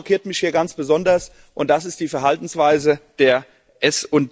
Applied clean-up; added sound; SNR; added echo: none; none; none; none.